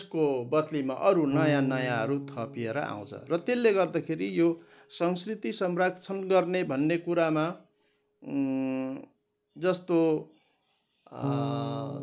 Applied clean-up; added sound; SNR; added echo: none; Bass guitar; 11 dB; none.